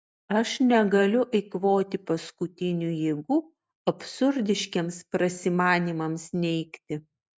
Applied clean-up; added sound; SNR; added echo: none; none; none; none.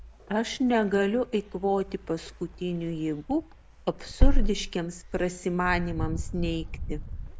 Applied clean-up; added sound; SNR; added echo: none; Wind; 0 dB; none.